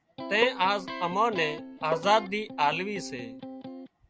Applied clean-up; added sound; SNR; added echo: none; Electric guitar + Bowed string instrument; 9 dB; none.